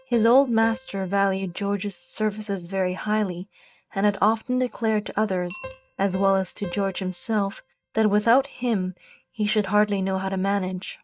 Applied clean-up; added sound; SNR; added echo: neural mask model RNNoise.